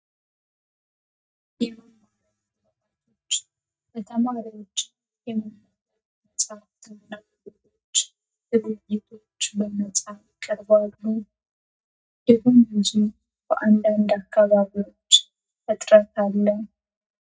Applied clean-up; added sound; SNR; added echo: neural mask model DeepFilterNet 3.